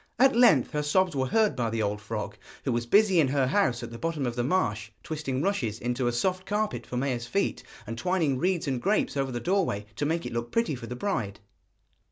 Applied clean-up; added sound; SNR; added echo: none; none; none; none.